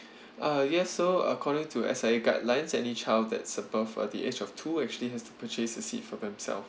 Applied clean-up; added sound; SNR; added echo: none; none; none; none.